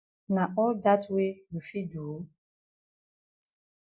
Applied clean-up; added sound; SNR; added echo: neural mask model Resemble Enhance denoiser.